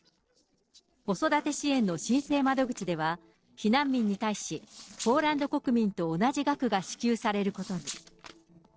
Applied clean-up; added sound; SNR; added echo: neural separator model SepFormer DNS4.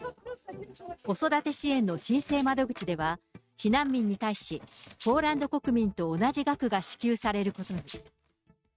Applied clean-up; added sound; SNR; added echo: neural mask model RNNoise.